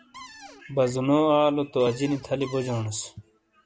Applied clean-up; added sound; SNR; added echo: none; Cupboard open or close; 20 dB; none.